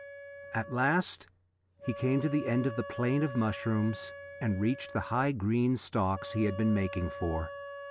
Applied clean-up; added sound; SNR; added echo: none; Wind instrument, woodwind instrument; 13 dB; none.